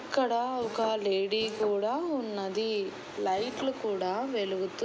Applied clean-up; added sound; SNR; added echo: none; Drill; 14 dB; none.